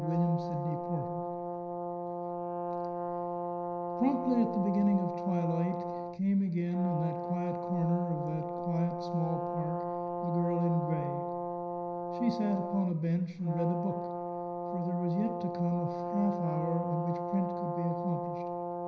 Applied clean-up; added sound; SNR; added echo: none; Brass instrument; 3 dB; reverberation time 0.9 s.